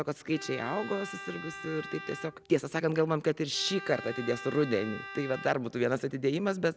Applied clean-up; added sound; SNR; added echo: none; Bowed string instrument; 13 dB; none.